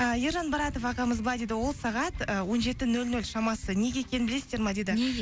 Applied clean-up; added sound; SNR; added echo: none; none; none; none.